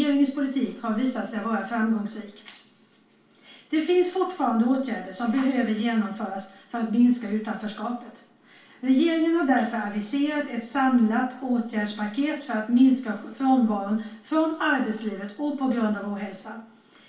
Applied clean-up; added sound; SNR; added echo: none; none; none; reverberation time 0.3 s.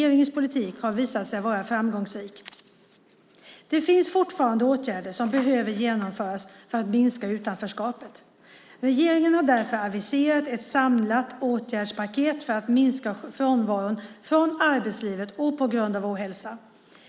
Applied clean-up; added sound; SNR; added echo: none; none; none; none.